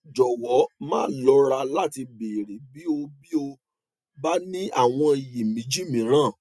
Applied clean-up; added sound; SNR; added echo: none; none; none; none.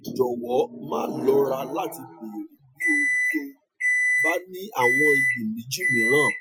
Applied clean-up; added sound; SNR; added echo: classical method Wiener filter.